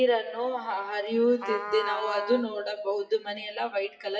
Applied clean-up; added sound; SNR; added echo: classical method WPE with log-MMSE.